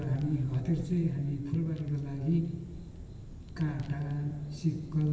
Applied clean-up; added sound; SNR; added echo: none; Fire; 13 dB; reverberation time 1.4 s.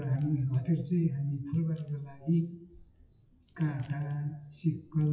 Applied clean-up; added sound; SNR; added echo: classical method WPE with log-MMSE.